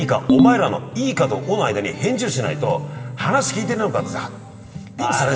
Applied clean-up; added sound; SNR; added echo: none; Ringtone; -4 dB; reverberation time 2.6 s.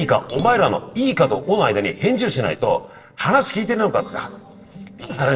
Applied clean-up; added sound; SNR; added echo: neural separator model SepFormer DNS4.